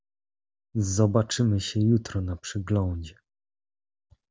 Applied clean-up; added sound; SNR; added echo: none; none; none; none.